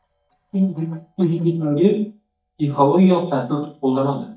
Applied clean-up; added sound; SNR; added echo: neural mask model DeepFilterNet 3.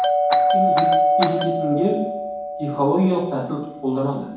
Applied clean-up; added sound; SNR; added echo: none; Doorbell; -2 dB; reverberation time 1.2 s.